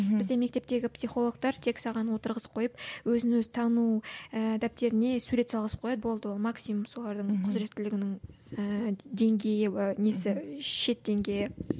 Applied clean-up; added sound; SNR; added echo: none; none; none; none.